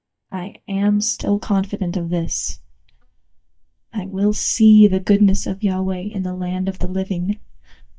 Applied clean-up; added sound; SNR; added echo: neural mask model DeepFilterNet 3.